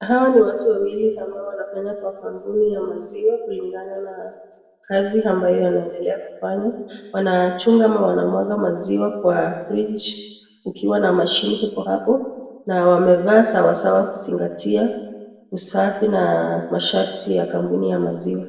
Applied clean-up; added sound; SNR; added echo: none; none; none; reverberation time 1.0 s.